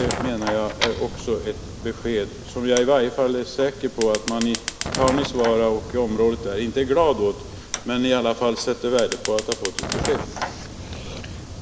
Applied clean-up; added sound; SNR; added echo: none; Fire; 9 dB; none.